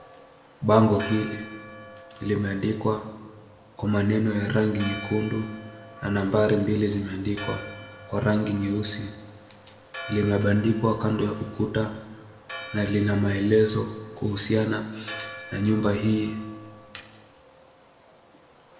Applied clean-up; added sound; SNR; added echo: none; Church bell; 17 dB; reverberation time 1.3 s.